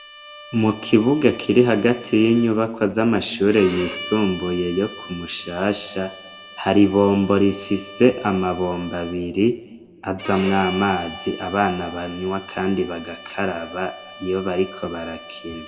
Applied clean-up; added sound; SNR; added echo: none; Bowed string instrument; 16 dB; reverberation time 1.2 s.